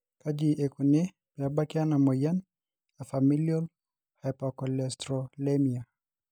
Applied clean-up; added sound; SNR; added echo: none; none; none; none.